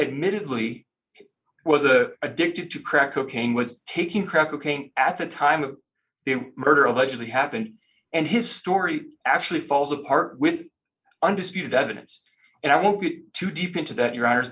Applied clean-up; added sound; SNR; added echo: neural mask model Resemble Enhance denoiser.